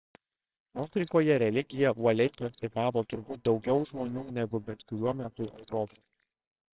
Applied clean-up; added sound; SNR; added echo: neural separator model SepFormer WHAMR!.